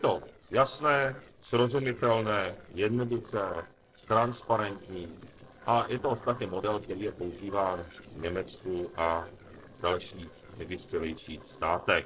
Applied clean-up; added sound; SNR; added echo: neural separator model SepFormer DNS4.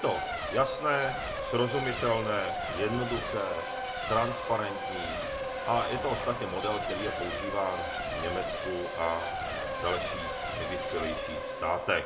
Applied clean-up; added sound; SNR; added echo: none; Race car, auto racing / Accelerating, revving, vroom / Mechanisms; 2 dB; reverberation time 0.2 s.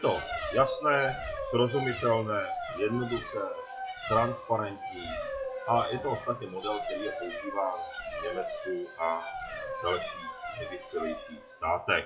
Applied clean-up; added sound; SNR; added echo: classical method WPE with log-MMSE.